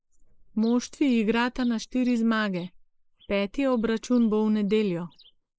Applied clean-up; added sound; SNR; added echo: neural mask model Resemble Enhance denoiser.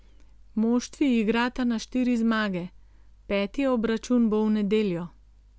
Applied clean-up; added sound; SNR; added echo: none; none; none; none.